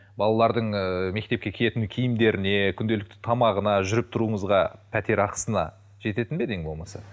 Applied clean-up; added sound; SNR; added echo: none; none; none; none.